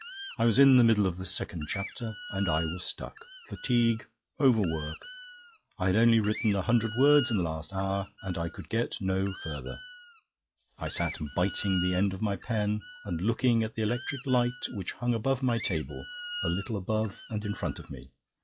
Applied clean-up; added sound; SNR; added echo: classical method log-MMSE.